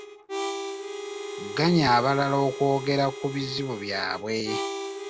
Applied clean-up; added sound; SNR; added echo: none; Harmonica; 8 dB; none.